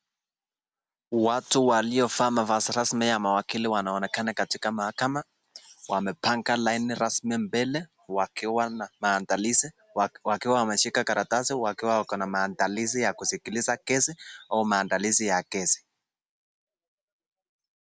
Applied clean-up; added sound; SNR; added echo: none; none; none; none.